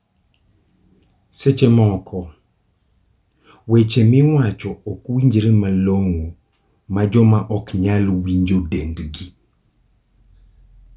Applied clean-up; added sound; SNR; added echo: none; none; none; none.